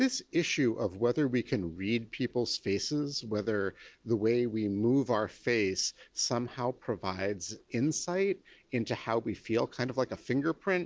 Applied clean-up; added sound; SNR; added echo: none; none; none; none.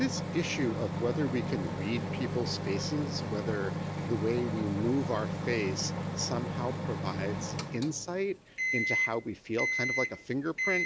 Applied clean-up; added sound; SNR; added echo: none; Microwave oven; 1 dB; none.